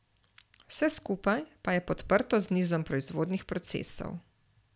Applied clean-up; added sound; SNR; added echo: none; none; none; none.